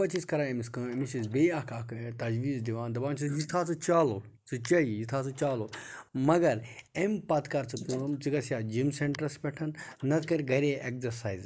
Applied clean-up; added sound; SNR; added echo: neural mask model Resemble Enhance denoiser.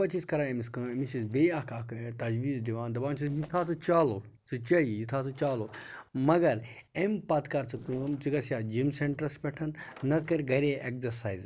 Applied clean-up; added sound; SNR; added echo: neural separator model SepFormer DNS4.